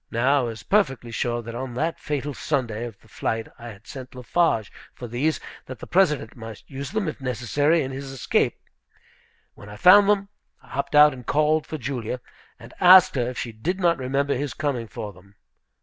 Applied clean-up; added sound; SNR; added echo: none; none; none; none.